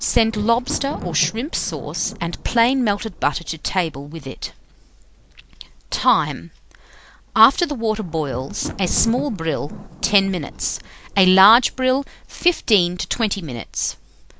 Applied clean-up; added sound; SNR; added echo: none; Thunder; 17 dB; none.